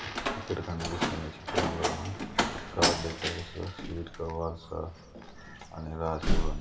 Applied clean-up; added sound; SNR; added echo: none; Slam; -4 dB; reverberation time 2.7 s.